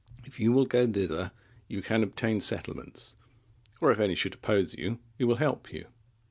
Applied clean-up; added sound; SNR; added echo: none; none; none; none.